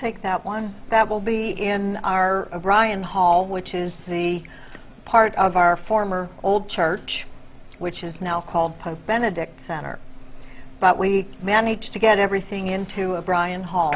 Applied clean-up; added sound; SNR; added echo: none; Livestock, farm animals, working animals; 17 dB; none.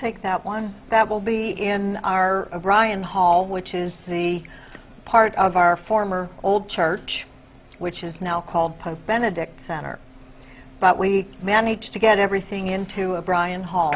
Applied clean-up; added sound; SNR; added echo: none; none; none; none.